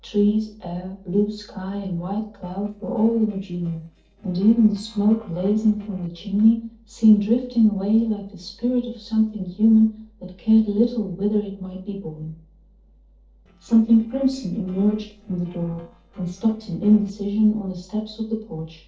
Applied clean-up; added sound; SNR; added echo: neural separator model SepFormer DNS4.